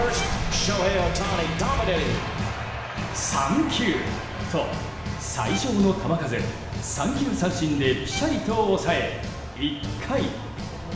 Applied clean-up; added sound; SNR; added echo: none; Bowed string instrument; 19 dB; reverberation time 0.9 s.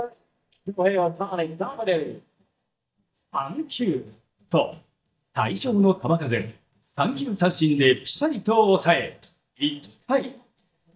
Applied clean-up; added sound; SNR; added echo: neural mask model DeepFilterNet 3.